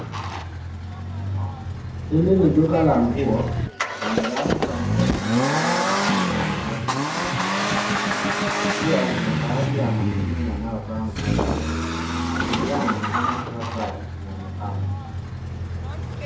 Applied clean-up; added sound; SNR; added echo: none; Accelerating, revving, vroom; -3 dB; reverberation time 0.6 s.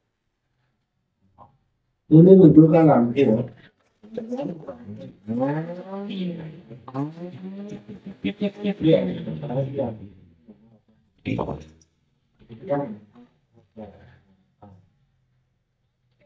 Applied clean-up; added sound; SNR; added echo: neural mask model DeepFilterNet 3.